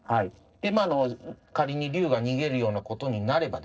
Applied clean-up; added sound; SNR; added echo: neural separator model SepFormer DNS4.